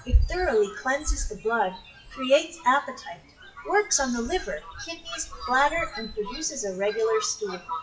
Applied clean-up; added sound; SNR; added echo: classical method WPE with log-MMSE.